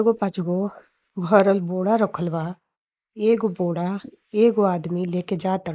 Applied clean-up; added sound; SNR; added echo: neural mask model Resemble Enhance denoiser.